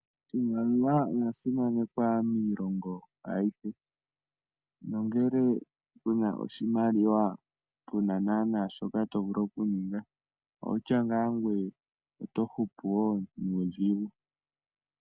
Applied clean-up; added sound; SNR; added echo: none; none; none; none.